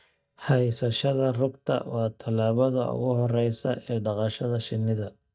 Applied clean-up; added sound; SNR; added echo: neural mask model DeepFilterNet 3.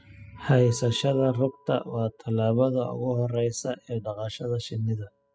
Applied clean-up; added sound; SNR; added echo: classical method spectral subtraction.